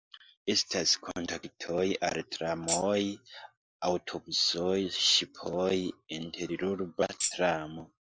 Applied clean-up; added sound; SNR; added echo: neural mask model Resemble Enhance denoiser.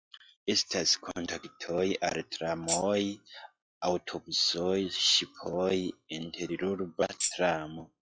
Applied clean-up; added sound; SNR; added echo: classical method log-MMSE.